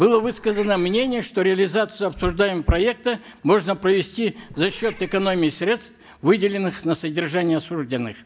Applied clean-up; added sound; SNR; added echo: none; Meow / Purr; 19 dB; none.